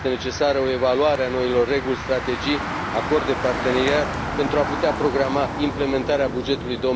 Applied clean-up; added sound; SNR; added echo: none; Motor vehicle (road); 6 dB; none.